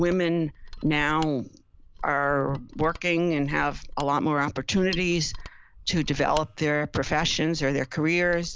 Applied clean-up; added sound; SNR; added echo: none; Mechanisms; 14 dB; none.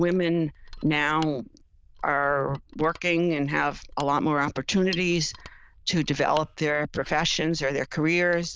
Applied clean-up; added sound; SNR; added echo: neural diffusion model UNIVERSE++.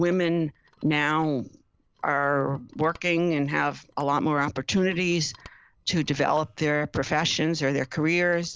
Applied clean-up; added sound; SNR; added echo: neural separator model SepFormer DNS4.